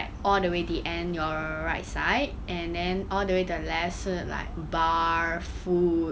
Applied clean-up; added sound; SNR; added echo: none; none; none; none.